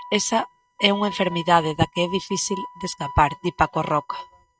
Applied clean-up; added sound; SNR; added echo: neural mask model RNNoise.